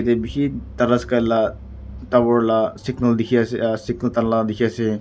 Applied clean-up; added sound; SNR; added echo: none; none; none; none.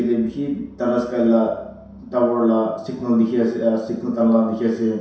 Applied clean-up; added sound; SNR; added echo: none; none; none; reverberation time 0.7 s.